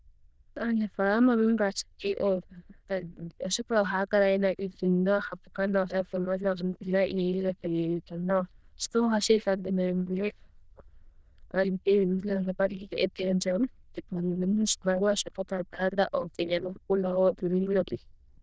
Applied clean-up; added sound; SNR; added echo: neural diffusion model UNIVERSE++.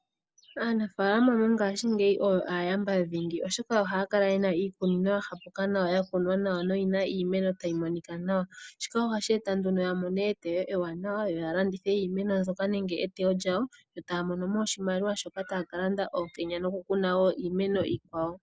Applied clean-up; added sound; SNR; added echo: none; none; none; none.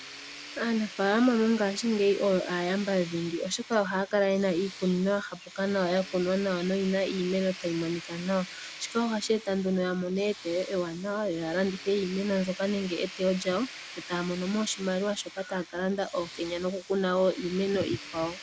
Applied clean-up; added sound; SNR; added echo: none; Tools; 15 dB; none.